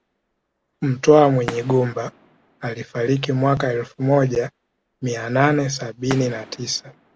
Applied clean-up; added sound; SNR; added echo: none; Fireworks; 20 dB; none.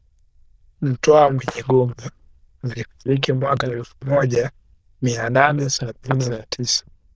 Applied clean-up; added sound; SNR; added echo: neural diffusion model UNIVERSE++.